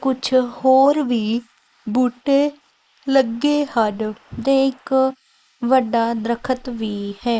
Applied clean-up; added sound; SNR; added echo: neural mask model Resemble Enhance denoiser.